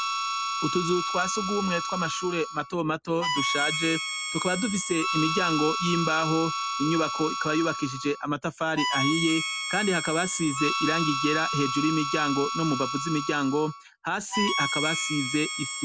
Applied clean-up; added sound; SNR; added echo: none; Harmonica; 2 dB; none.